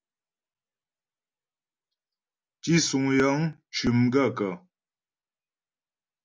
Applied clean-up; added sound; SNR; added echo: none; none; none; none.